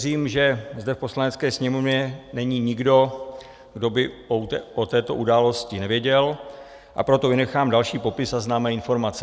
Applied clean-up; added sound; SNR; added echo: none; none; none; none.